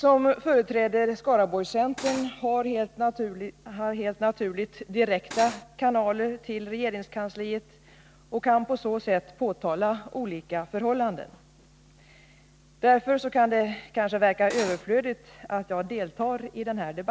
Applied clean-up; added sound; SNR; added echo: none; Cutlery, silverware; 9 dB; none.